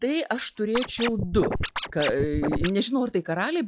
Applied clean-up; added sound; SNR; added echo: classical method log-MMSE.